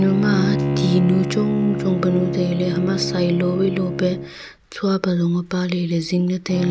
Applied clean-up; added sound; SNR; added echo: none; Bowed string instrument; 5 dB; none.